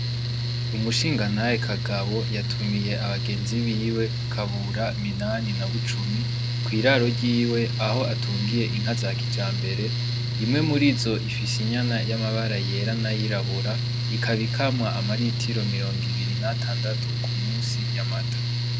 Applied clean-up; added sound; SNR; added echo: none; Mechanical fan; -2 dB; none.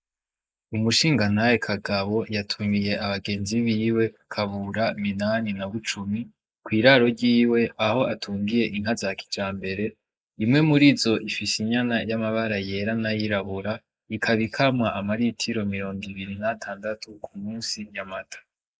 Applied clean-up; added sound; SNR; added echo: neural mask model Resemble Enhance denoiser.